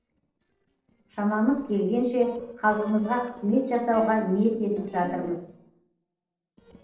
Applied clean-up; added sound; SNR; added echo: neural separator model SepFormer DNS4.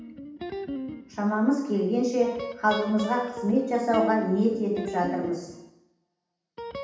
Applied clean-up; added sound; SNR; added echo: none; Guitar; 10 dB; reverberation time 0.8 s.